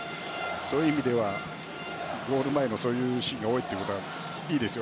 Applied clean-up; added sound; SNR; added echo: none; none; none; none.